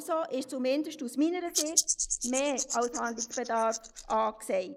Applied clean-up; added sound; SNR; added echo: neural mask model Resemble Enhance denoiser.